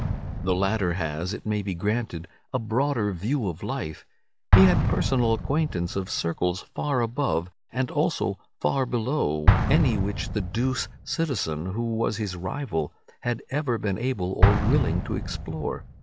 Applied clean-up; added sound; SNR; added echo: none; Explosion; 2 dB; none.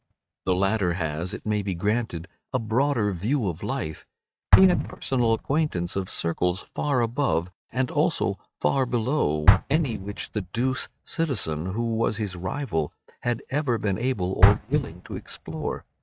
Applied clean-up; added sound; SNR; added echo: neural mask model RNNoise.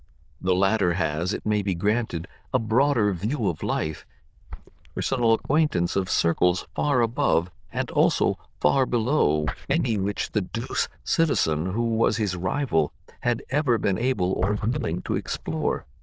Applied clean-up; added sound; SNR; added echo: neural diffusion model UNIVERSE++.